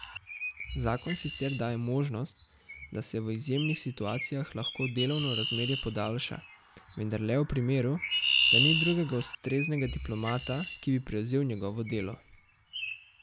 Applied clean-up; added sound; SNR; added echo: none; Chirp, tweet; 3 dB; none.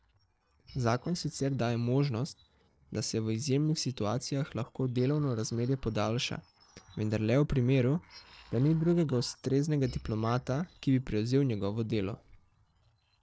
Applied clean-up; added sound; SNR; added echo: neural separator model SepFormer DNS4.